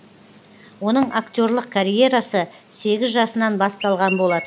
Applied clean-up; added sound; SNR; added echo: none; Chirp, tweet; 18 dB; none.